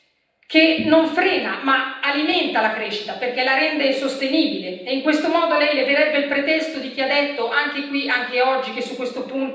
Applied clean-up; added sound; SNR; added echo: none; none; none; reverberation time 0.9 s.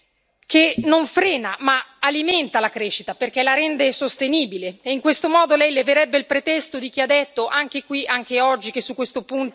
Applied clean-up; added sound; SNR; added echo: none; none; none; none.